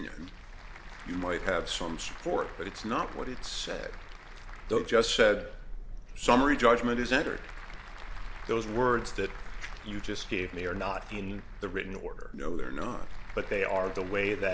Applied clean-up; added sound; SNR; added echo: none; Applause / Crowd; 20 dB; none.